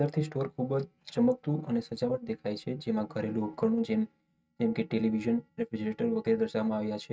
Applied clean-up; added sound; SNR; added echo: neural mask model RNNoise.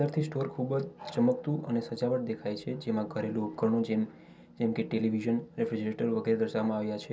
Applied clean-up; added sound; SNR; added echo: none; none; none; none.